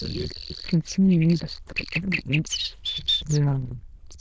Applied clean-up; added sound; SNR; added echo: neural diffusion model UNIVERSE++.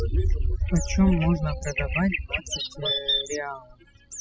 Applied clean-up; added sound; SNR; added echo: classical method spectral subtraction.